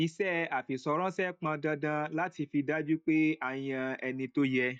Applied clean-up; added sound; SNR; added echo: neural mask model DeepFilterNet 3.